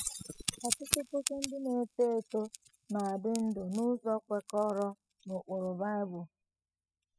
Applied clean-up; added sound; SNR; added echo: classical method spectral subtraction.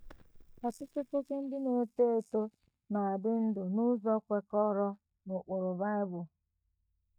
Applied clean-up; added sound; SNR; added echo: neural mask model DeepFilterNet 3.